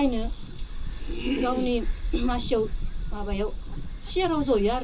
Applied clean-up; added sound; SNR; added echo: none; Gull, seagull; 2 dB; reverberation time 0.2 s.